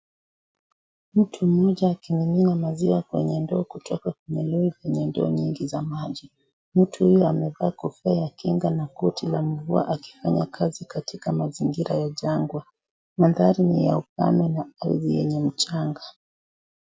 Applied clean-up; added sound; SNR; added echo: none; none; none; none.